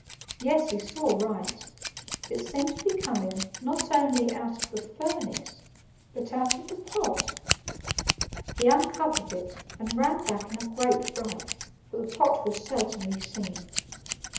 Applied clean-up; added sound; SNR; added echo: none; Scissors; 7 dB; reverberation time 0.7 s.